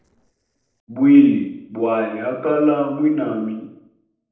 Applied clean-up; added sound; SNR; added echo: neural separator model SepFormer DNS4.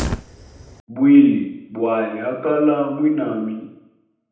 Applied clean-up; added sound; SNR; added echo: none; Fire; 16 dB; reverberation time 0.8 s.